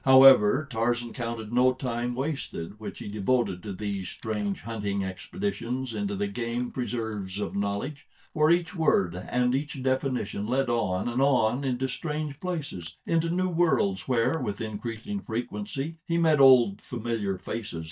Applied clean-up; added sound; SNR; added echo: neural mask model DeepFilterNet 3.